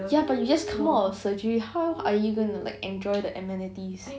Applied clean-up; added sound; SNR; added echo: none; Glass; 11 dB; none.